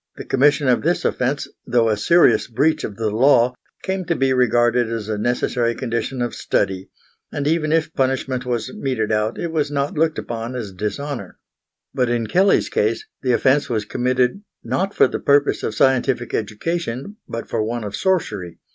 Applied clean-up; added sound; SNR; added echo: none; none; none; none.